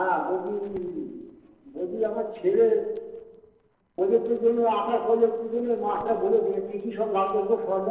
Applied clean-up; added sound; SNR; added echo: neural separator model SepFormer DNS4.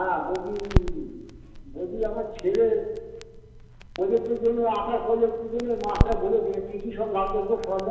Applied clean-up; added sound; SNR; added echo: none; Crackle; 5 dB; reverberation time 1.0 s.